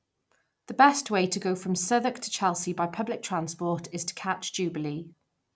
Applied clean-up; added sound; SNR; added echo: none; none; none; none.